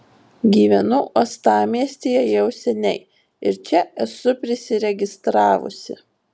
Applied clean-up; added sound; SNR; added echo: none; none; none; none.